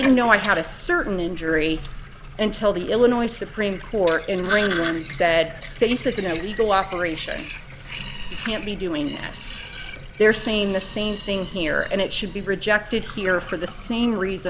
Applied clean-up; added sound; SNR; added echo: none; Sink (filling or washing); 12 dB; none.